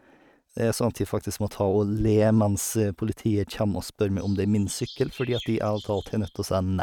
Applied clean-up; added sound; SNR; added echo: neural mask model RNNoise.